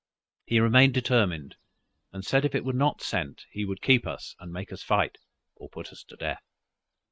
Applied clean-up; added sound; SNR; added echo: neural mask model RNNoise.